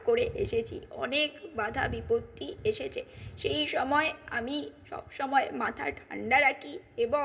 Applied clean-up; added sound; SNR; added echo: none; none; none; reverberation time 0.5 s.